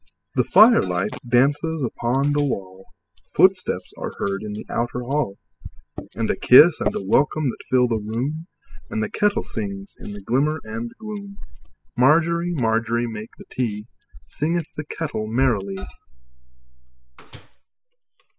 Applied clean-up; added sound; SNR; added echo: classical method spectral subtraction.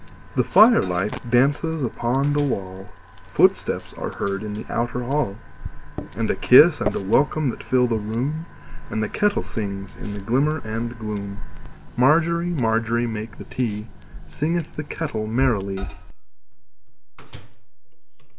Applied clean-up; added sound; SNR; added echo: none; Microwave oven; 19 dB; none.